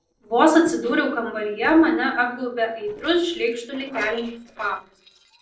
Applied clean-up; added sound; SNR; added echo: neural separator model SepFormer DNS4.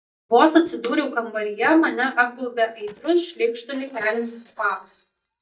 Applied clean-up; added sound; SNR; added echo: neural mask model DeepFilterNet 3.